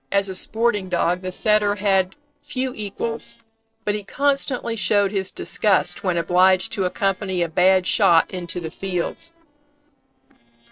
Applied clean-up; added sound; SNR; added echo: neural separator model SepFormer DNS4.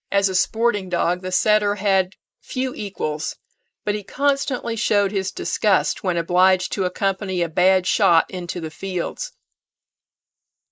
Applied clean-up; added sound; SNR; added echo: neural mask model Resemble Enhance denoiser.